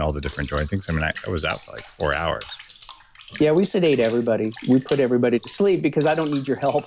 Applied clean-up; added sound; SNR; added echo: none; Bathtub (filling or washing) / Water; 17 dB; none.